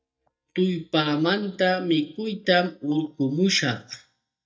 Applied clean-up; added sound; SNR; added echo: neural mask model DeepFilterNet 3.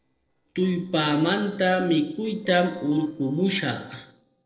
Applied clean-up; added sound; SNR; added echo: neural separator model SepFormer DNS4.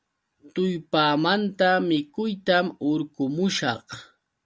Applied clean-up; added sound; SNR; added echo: none; none; none; none.